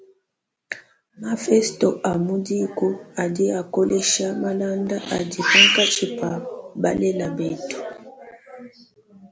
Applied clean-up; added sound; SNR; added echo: none; none; none; none.